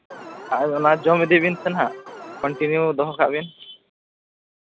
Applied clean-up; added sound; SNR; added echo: none; Alarm; 15 dB; none.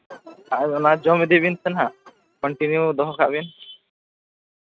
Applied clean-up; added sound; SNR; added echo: neural mask model RNNoise.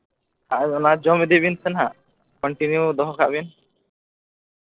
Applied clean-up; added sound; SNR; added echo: neural separator model SepFormer DNS4.